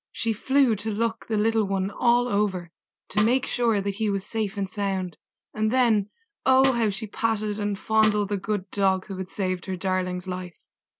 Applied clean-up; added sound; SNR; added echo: none; Snare drum; 11 dB; none.